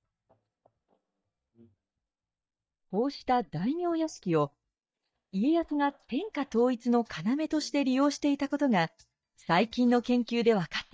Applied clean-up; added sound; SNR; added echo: neural mask model DeepFilterNet 3.